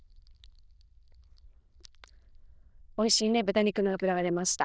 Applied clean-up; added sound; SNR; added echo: neural diffusion model UNIVERSE++.